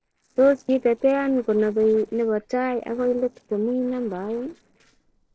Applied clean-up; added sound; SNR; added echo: neural separator model SepFormer DNS4.